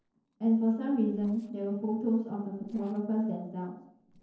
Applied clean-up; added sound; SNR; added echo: neural separator model SepFormer DNS4.